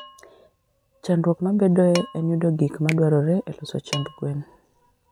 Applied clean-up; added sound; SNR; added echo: none; Finger snapping + Dishes, pots, and pans; 17 dB; none.